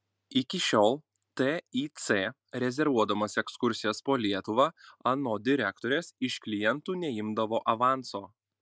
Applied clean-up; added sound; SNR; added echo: none; none; none; none.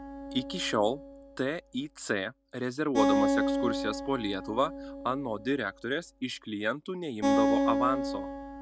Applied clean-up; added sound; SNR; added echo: none; Acoustic guitar; 0 dB; none.